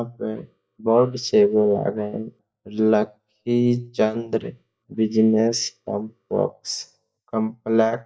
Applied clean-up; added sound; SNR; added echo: neural mask model DeepFilterNet 3.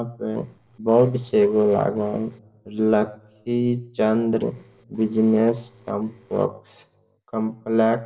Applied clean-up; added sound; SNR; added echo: neural separator model SepFormer DNS4.